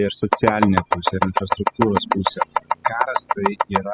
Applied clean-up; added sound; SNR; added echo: classical method spectral subtraction.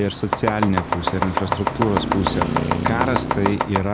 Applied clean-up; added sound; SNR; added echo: none; Domestic sounds, home sounds + Traffic noise, roadway noise; 0 dB; none.